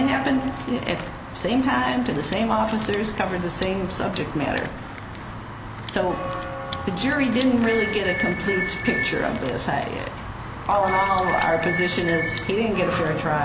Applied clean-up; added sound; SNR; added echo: none; Walk, footsteps / Bell; 11 dB; none.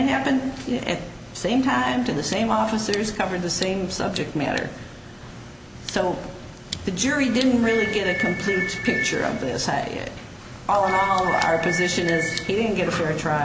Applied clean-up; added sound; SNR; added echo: none; none; none; none.